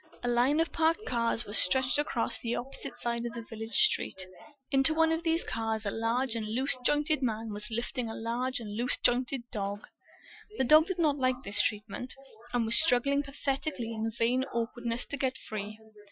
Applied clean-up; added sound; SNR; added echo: classical method Wiener filter.